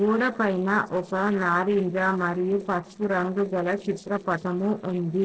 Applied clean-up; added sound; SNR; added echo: neural separator model SepFormer DNS4.